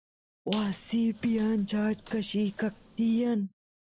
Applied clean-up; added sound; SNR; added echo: none; Squeak; 20 dB; none.